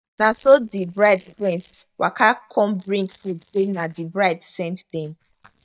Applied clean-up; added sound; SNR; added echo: neural mask model DeepFilterNet 3.